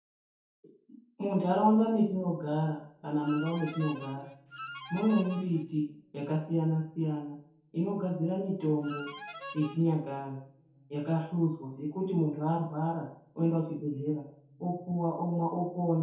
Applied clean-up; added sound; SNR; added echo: none; Harmonica; 13 dB; reverberation time 0.6 s.